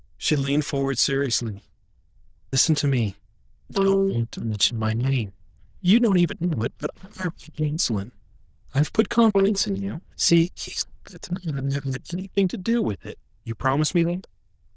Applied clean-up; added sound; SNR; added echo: neural diffusion model UNIVERSE++.